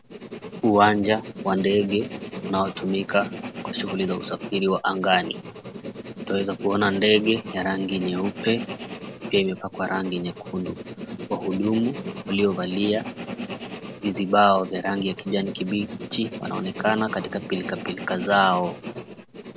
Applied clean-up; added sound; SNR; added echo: none; Writing; 10 dB; none.